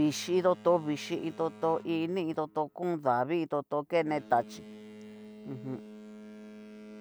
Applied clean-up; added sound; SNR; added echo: none; Boat, Water vehicle; 18 dB; none.